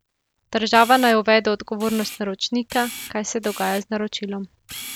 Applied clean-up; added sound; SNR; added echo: none; Camera; 17 dB; none.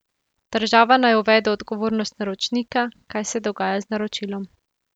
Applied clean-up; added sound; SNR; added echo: none; none; none; none.